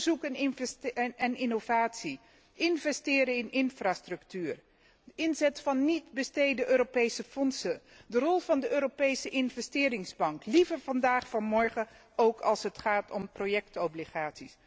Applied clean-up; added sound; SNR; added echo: none; none; none; none.